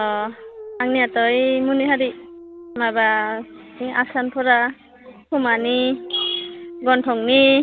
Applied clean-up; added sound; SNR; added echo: none; Dog; 17 dB; none.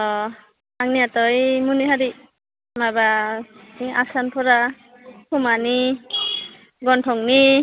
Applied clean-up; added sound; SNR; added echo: none; none; none; none.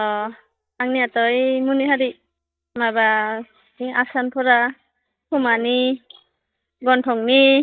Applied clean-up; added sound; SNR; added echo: neural mask model DeepFilterNet 3.